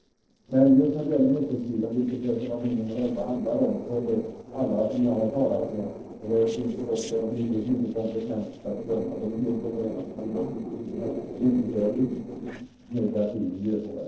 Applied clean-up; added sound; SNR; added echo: neural separator model SepFormer DNS4.